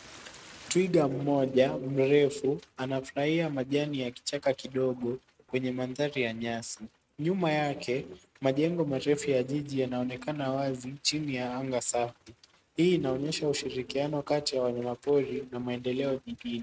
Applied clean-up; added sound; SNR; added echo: neural mask model RNNoise.